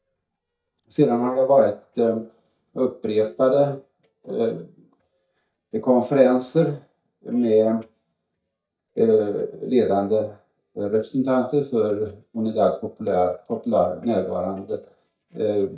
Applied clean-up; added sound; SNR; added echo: neural mask model DeepFilterNet 3.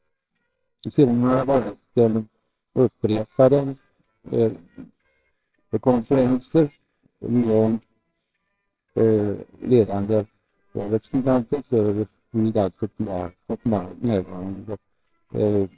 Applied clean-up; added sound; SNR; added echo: neural separator model SepFormer WHAMR!.